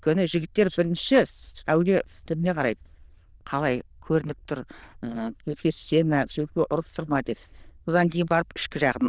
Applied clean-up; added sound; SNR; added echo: neural diffusion model UNIVERSE++.